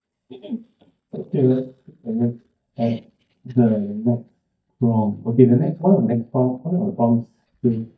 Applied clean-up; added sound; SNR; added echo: neural mask model DeepFilterNet 3.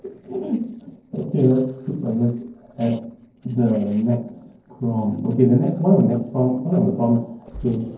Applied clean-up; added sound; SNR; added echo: neural separator model SepFormer DNS4.